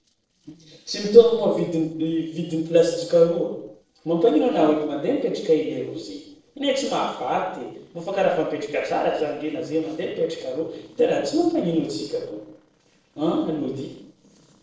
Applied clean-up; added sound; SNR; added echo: neural separator model SepFormer DNS4.